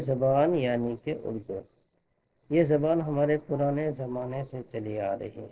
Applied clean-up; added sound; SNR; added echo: neural separator model SepFormer DNS4.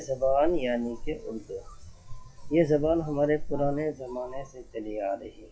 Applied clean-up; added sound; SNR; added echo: classical method WPE with log-MMSE.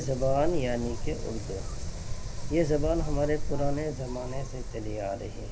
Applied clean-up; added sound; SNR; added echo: none; Wind; 0 dB; reverberation time 0.5 s.